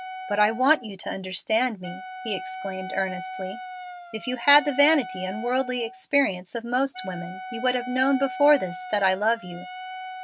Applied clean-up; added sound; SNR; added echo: none; Wind instrument, woodwind instrument; 12 dB; none.